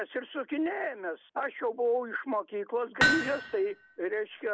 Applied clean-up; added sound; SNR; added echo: none; Hammer; -1 dB; none.